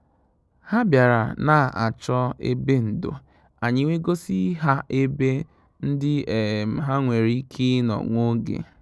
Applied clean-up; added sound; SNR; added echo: none; none; none; none.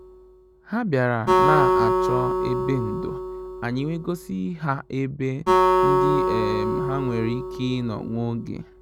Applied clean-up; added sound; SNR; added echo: none; Acoustic guitar; -3 dB; none.